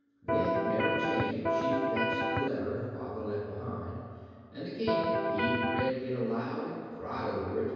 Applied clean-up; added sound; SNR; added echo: none; Electric guitar; -4 dB; reverberation time 2.2 s.